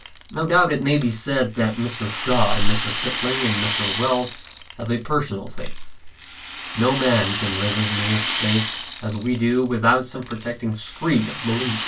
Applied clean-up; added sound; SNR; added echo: none; Rattle; 3 dB; reverberation time 0.2 s.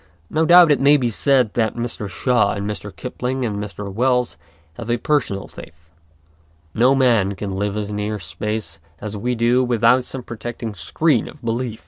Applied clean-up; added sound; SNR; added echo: none; none; none; none.